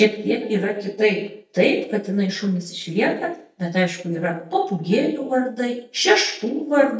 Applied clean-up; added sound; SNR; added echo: neural mask model DeepFilterNet 3.